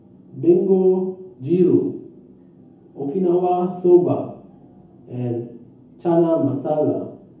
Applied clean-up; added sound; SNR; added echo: none; none; none; reverberation time 0.7 s.